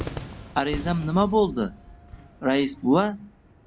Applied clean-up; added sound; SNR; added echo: none; Cheering / Fireworks; 14 dB; none.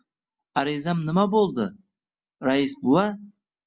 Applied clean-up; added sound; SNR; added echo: none; none; none; none.